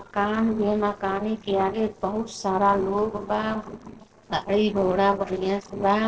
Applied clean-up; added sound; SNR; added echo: neural separator model SepFormer DNS4.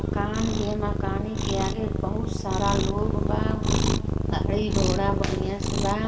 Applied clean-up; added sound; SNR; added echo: none; Cat; -4 dB; reverberation time 2.3 s.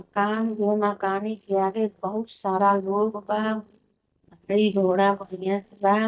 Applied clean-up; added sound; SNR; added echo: neural mask model DeepFilterNet 3.